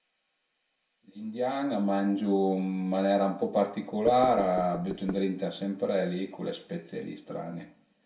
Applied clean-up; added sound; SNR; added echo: none; Knock / Wood; 11 dB; reverberation time 0.1 s.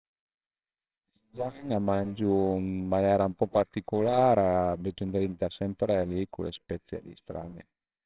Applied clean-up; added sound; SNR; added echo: neural separator model SepFormer WHAMR!.